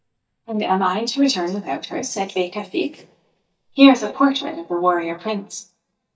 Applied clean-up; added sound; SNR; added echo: neural mask model DeepFilterNet 3.